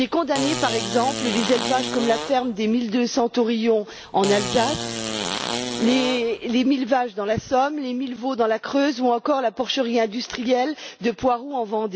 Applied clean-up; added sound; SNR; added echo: none; Fart; 6 dB; none.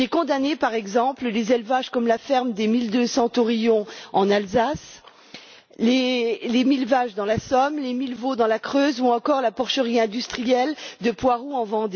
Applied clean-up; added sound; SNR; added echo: none; none; none; none.